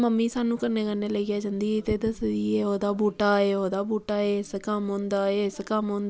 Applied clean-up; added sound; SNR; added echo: none; none; none; none.